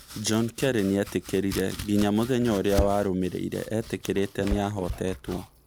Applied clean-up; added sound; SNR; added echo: none; Domestic sounds, home sounds; 10 dB; none.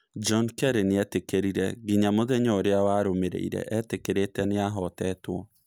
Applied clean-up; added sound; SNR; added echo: none; none; none; none.